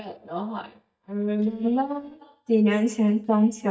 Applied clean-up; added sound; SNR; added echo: neural mask model DeepFilterNet 3.